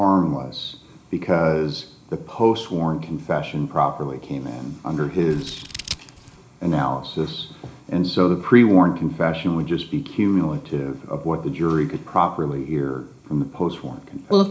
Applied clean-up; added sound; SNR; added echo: none; Scissors; 14 dB; reverberation time 0.4 s.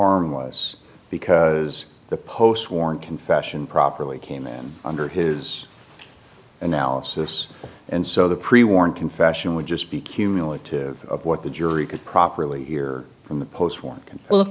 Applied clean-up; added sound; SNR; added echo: none; none; none; none.